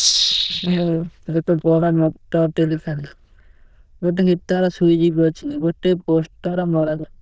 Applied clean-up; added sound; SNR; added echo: neural diffusion model UNIVERSE++.